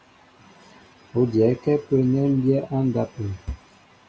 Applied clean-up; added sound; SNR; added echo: none; none; none; none.